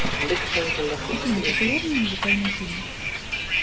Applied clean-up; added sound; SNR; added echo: none; Bus; -4 dB; none.